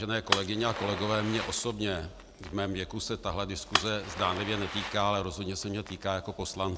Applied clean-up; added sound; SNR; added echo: none; Fire; 6 dB; none.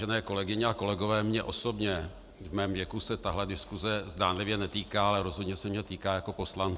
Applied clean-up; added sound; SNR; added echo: none; none; none; none.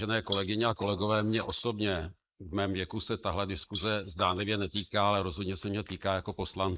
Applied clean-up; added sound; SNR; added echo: neural mask model Resemble Enhance denoiser.